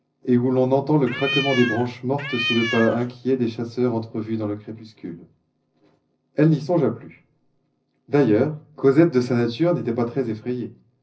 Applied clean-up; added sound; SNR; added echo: none; Cat; 5 dB; reverberation time 0.4 s.